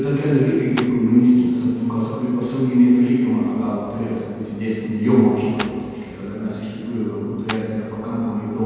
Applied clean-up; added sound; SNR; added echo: none; Clapping; 12 dB; reverberation time 2.1 s.